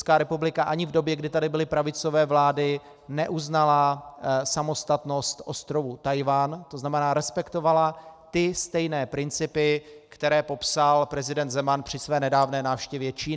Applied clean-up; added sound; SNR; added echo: none; none; none; none.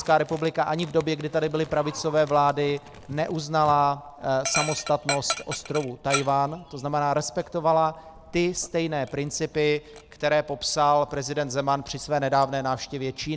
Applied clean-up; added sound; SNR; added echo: none; Dog; 13 dB; none.